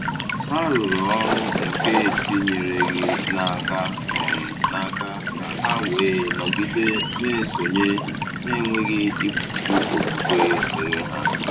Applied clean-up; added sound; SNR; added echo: none; Walk, footsteps / Stream / Trickle, dribble / Chirp, tweet; -1 dB; reverberation time 0.2 s.